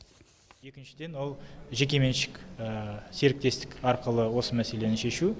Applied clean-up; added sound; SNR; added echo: none; none; none; none.